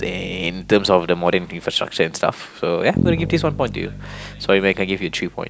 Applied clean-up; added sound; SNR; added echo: none; Bass guitar; 9 dB; none.